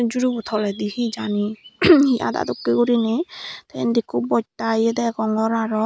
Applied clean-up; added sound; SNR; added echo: none; none; none; none.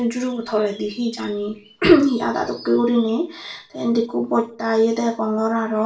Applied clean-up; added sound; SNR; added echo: none; none; none; reverberation time 0.3 s.